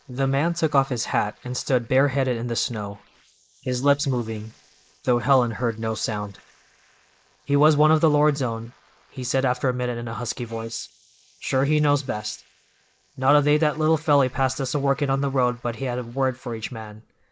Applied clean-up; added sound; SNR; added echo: neural mask model Resemble Enhance denoiser.